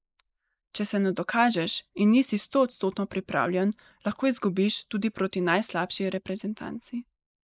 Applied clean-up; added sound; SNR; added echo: neural mask model Resemble Enhance denoiser.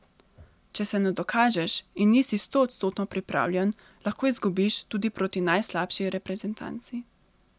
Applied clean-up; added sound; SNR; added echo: none; none; none; none.